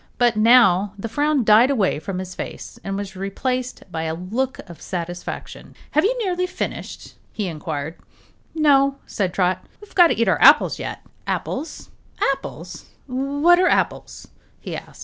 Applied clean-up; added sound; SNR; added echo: none; none; none; none.